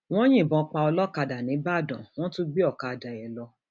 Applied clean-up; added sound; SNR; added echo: none; none; none; none.